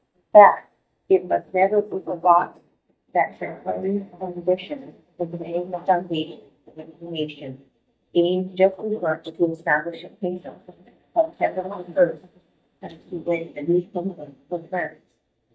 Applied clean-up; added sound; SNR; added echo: neural mask model DeepFilterNet 3.